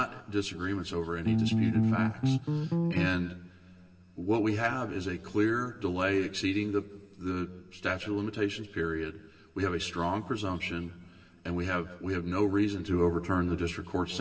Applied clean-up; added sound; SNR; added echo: none; Bass guitar; -4 dB; reverberation time 2.3 s.